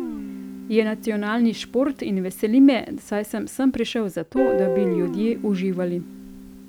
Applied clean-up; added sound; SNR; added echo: none; Guitar; 7 dB; none.